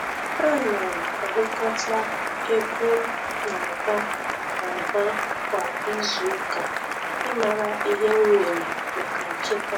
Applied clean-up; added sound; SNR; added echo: none; Applause; 1 dB; none.